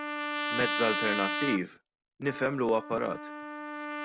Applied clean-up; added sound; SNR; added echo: none; Trumpet; 2 dB; none.